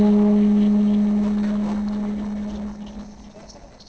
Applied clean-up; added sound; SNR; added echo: neural separator model SepFormer DNS4.